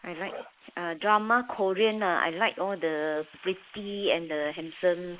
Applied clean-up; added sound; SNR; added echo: neural mask model Resemble Enhance denoiser.